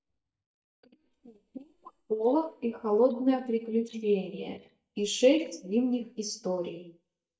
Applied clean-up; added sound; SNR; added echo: neural mask model DeepFilterNet 3.